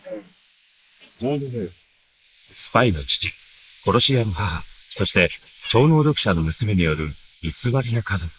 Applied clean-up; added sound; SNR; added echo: neural mask model Resemble Enhance denoiser.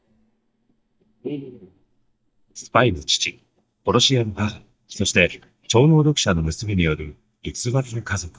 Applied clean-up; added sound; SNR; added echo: neural mask model DeepFilterNet 3.